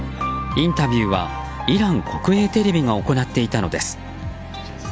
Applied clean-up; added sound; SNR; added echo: none; none; none; none.